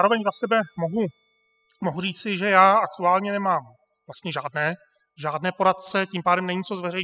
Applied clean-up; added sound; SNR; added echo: classical method spectral subtraction.